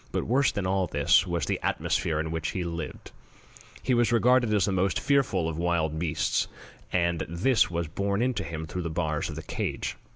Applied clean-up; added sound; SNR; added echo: none; none; none; none.